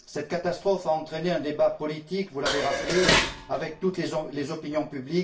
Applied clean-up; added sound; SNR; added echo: none; Dishes, pots, and pans; -1 dB; reverberation time 0.3 s.